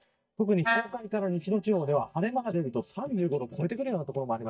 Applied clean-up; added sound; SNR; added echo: neural mask model DeepFilterNet 3.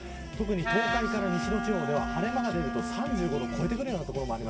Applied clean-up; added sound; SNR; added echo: none; Wind instrument, woodwind instrument; 2 dB; reverberation time 2.3 s.